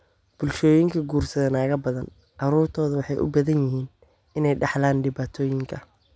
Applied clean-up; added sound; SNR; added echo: none; none; none; none.